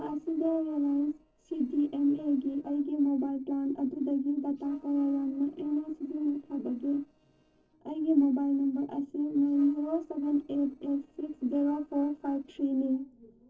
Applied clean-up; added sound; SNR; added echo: neural separator model SepFormer DNS4.